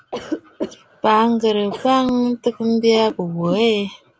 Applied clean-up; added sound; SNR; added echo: none; Cough; 15 dB; none.